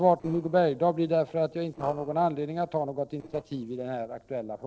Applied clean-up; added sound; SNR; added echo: neural separator model SepFormer DNS4.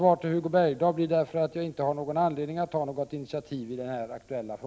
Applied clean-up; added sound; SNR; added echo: none; none; none; none.